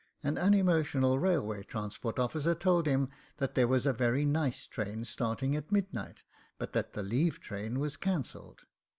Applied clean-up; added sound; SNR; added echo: none; none; none; none.